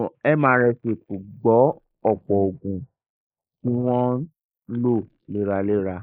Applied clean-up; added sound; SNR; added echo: neural mask model Resemble Enhance denoiser.